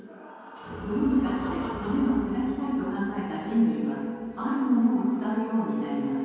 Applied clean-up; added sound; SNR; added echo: none; none; none; reverberation time 2.2 s.